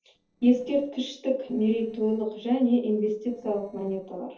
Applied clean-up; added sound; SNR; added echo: neural separator model SepFormer DNS4.